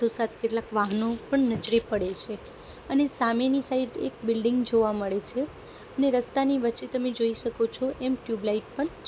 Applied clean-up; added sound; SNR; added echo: none; none; none; none.